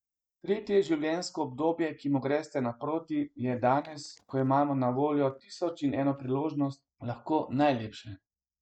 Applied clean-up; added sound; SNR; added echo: neural mask model DeepFilterNet 3.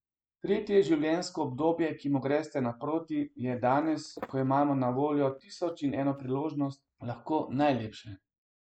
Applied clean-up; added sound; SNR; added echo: neural mask model Resemble Enhance denoiser.